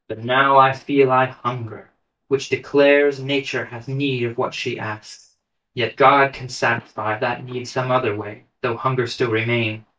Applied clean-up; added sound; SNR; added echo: neural mask model DeepFilterNet 3.